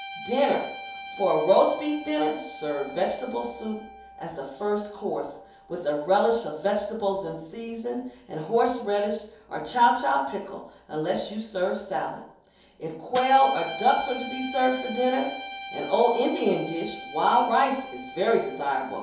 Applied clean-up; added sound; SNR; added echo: none; Guitar; 15 dB; reverberation time 2.8 s.